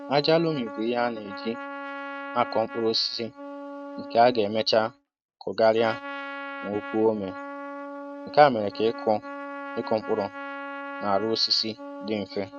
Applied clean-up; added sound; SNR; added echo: neural mask model RNNoise.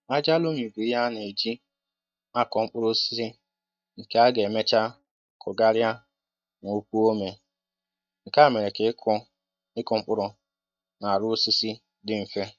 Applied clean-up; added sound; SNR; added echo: neural mask model DeepFilterNet 3.